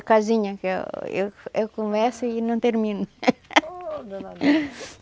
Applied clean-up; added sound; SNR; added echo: none; none; none; none.